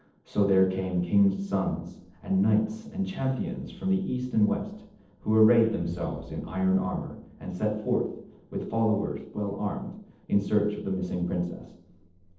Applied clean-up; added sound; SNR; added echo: neural separator model SepFormer DNS4.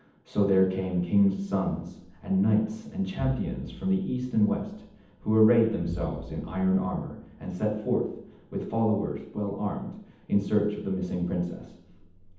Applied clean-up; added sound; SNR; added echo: none; Bowed string instrument; 15 dB; reverberation time 0.8 s.